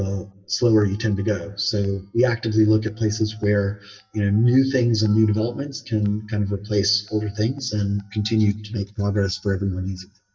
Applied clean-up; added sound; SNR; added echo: neural mask model DeepFilterNet 3.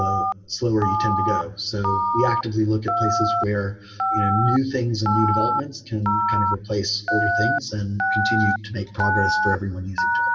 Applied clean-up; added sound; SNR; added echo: none; Telephone; -1 dB; reverberation time 1.2 s.